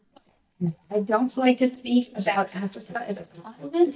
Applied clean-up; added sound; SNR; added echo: neural mask model DeepFilterNet 3.